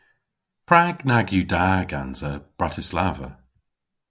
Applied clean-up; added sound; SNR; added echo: none; none; none; none.